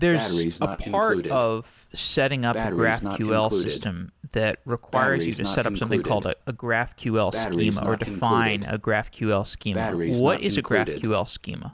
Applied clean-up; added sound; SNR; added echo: none; Breathing; 5 dB; none.